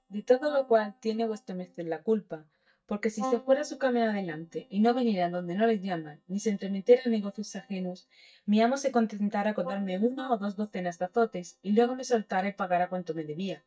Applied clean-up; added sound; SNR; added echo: neural mask model DeepFilterNet 3.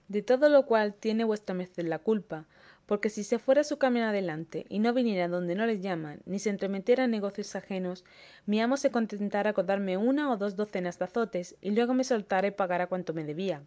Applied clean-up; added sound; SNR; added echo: none; none; none; none.